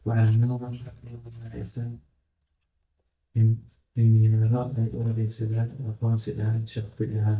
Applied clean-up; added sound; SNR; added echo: neural mask model DeepFilterNet 3.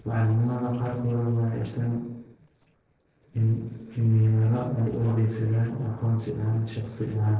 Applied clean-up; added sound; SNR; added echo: neural separator model SepFormer DNS4.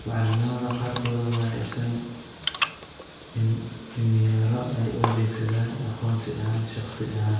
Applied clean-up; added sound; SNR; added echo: none; Bathtub (filling or washing) / Water; 8 dB; reverberation time 1.2 s.